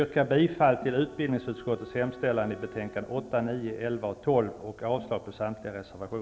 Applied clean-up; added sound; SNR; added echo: none; Wind instrument, woodwind instrument + Organ; 19 dB; none.